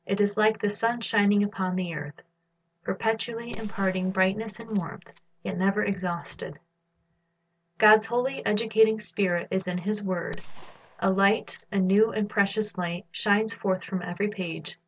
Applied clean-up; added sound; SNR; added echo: none; Gunshot, gunfire; 15 dB; none.